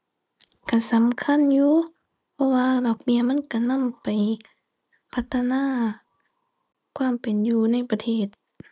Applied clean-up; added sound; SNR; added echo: none; none; none; none.